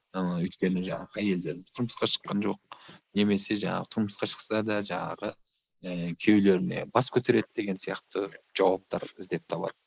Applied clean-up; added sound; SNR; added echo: neural mask model Resemble Enhance denoiser.